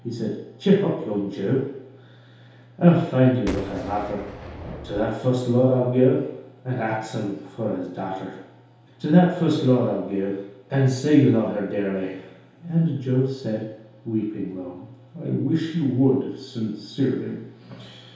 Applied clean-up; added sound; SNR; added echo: none; Boom; 12 dB; reverberation time 0.8 s.